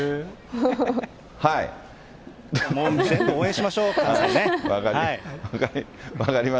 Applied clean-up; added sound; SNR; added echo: none; none; none; none.